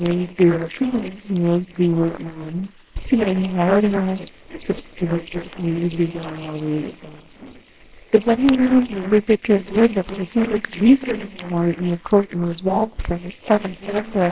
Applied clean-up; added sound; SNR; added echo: neural separator model SepFormer WHAMR!.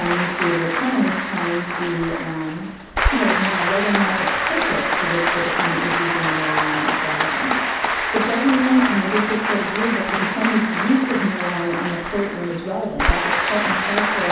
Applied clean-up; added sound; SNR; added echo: none; Applause; -1 dB; reverberation time 0.9 s.